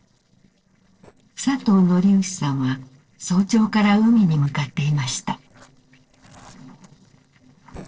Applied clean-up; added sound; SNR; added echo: neural separator model SepFormer DNS4.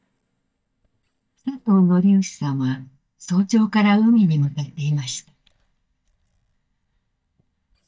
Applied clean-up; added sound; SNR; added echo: neural mask model DeepFilterNet 3.